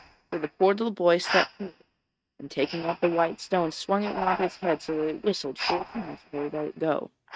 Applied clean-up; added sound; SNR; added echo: neural mask model RNNoise.